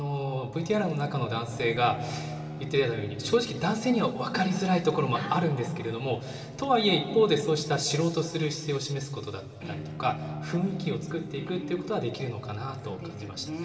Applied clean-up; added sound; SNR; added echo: none; Bowed string instrument; 14 dB; reverberation time 2.5 s.